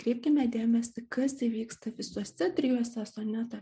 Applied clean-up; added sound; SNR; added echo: none; none; none; none.